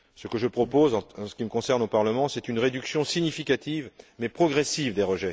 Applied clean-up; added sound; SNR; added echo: none; none; none; none.